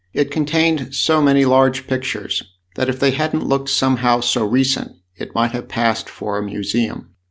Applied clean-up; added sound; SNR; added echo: none; none; none; none.